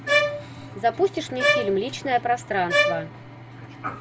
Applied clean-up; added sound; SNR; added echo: none; Bowed string instrument; 0 dB; none.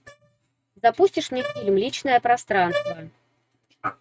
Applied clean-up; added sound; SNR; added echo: neural mask model RNNoise.